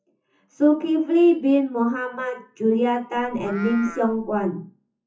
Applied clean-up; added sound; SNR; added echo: classical method WPE with log-MMSE.